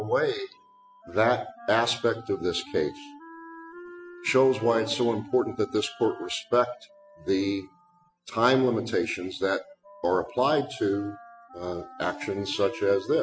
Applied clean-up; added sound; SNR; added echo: classical method spectral subtraction.